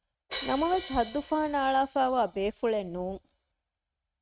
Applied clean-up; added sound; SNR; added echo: neural mask model RNNoise.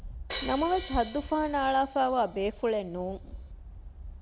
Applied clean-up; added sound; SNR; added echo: none; Crash cymbal; 15 dB; none.